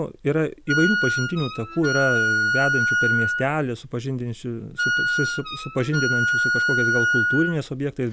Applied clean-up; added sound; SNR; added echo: none; Wind instrument, woodwind instrument; -1 dB; none.